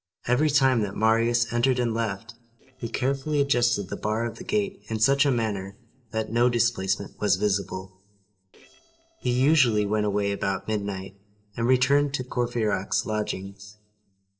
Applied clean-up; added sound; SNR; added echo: neural separator model SepFormer DNS4.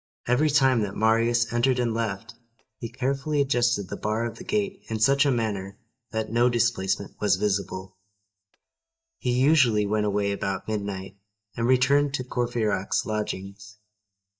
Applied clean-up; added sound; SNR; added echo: neural mask model DeepFilterNet 3.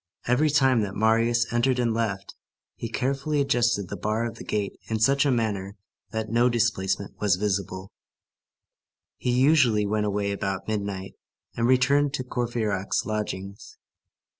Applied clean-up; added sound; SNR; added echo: none; none; none; none.